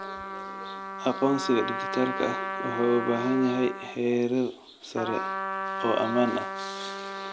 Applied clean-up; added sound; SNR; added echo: none; Trumpet; 5 dB; none.